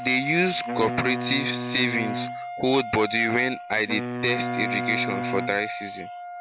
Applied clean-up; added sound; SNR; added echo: none; Wind instrument, woodwind instrument + Wind instrument, woodwind instrument; 4 dB; none.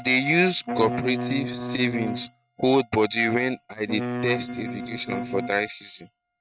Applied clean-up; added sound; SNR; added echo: neural mask model RNNoise.